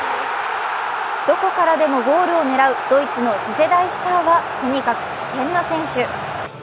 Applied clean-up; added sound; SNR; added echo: none; none; none; none.